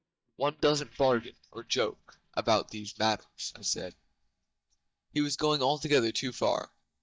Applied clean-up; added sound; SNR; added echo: neural mask model DeepFilterNet 3.